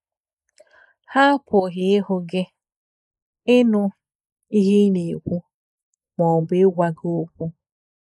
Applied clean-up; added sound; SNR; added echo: neural mask model Resemble Enhance denoiser.